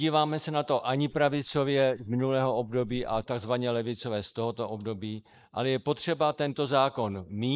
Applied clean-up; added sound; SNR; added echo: neural mask model Resemble Enhance denoiser.